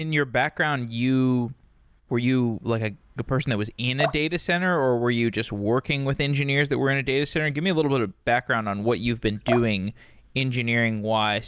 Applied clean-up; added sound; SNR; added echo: none; Drip; 12 dB; none.